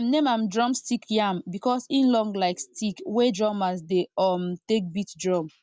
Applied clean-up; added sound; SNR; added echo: none; none; none; none.